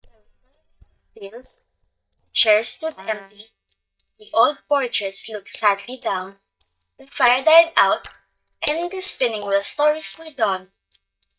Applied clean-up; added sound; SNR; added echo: neural mask model DeepFilterNet 3.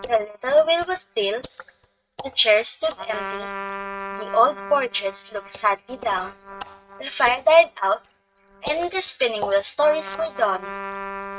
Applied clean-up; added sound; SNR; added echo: neural mask model RNNoise.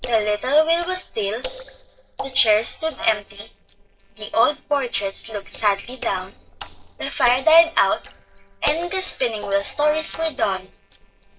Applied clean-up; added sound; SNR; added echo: neural separator model SepFormer DNS4.